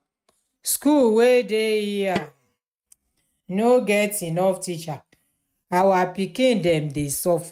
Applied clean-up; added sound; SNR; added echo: neural mask model RNNoise.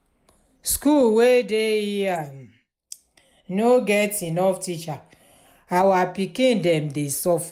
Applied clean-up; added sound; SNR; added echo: neural mask model Resemble Enhance denoiser.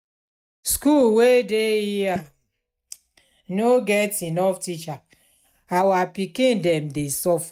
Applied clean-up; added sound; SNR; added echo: neural mask model DeepFilterNet 3.